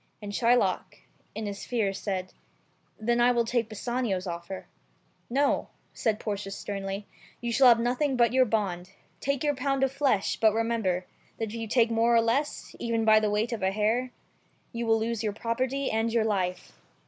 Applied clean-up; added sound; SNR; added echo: none; none; none; none.